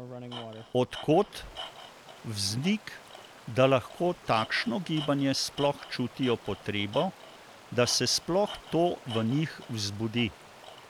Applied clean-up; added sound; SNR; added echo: none; Tools + Stream; 15 dB; none.